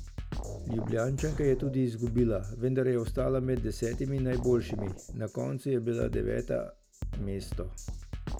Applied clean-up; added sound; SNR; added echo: none; Drum kit; 7 dB; none.